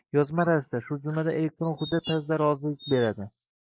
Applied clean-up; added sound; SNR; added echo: neural mask model Resemble Enhance denoiser.